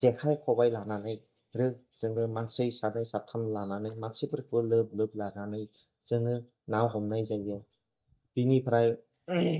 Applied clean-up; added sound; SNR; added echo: neural mask model DeepFilterNet 3.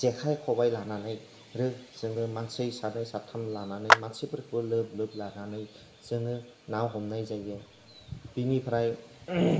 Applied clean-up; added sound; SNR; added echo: none; Clapping; -3 dB; reverberation time 2.0 s.